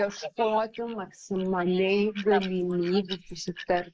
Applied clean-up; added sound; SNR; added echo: neural mask model Resemble Enhance denoiser.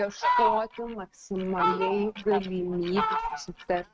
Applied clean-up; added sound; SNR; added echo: neural mask model RNNoise.